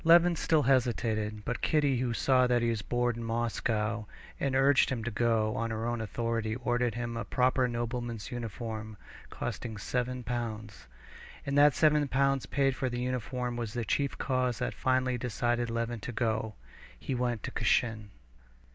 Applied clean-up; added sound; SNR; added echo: none; none; none; none.